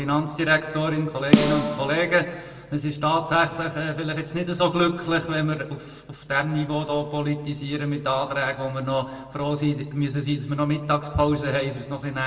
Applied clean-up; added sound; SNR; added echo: none; Snare drum; 0 dB; reverberation time 1.2 s.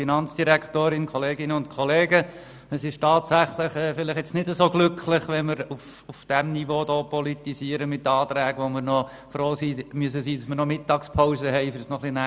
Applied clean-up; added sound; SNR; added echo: none; none; none; none.